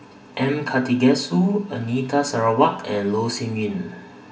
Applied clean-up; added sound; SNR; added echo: none; none; none; reverberation time 0.2 s.